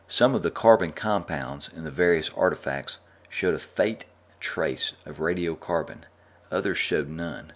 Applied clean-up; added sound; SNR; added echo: none; none; none; none.